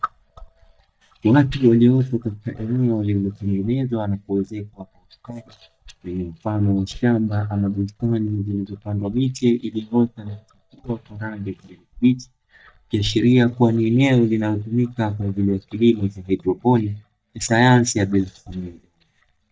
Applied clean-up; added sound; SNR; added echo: neural mask model DeepFilterNet 3.